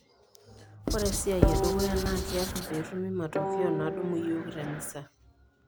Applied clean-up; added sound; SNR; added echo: none; Writing + Guitar; -3 dB; none.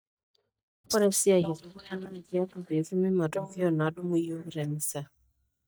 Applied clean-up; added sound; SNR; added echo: neural mask model DeepFilterNet 3.